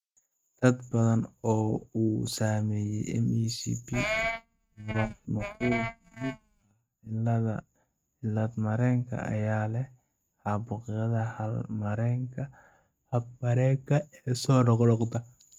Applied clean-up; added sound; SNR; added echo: neural mask model RNNoise.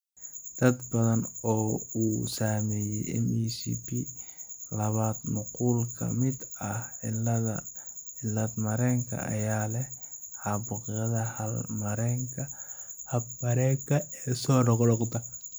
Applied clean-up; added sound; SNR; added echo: none; none; none; none.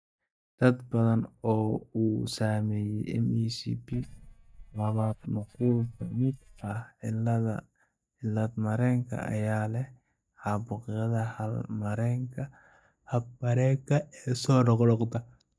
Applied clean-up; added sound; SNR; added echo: neural mask model DeepFilterNet 3.